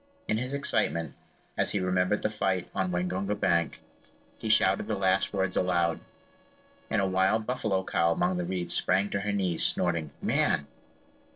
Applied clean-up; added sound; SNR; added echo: neural separator model SepFormer DNS4.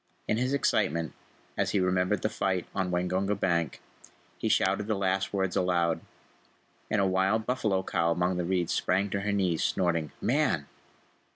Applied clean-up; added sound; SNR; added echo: none; none; none; none.